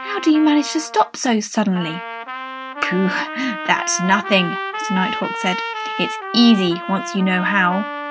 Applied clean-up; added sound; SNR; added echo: none; Trumpet; 8 dB; none.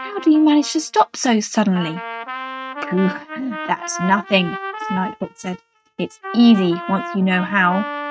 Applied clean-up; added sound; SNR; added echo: neural mask model RNNoise.